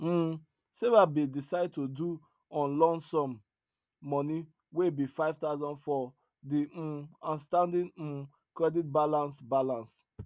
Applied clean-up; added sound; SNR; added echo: none; none; none; none.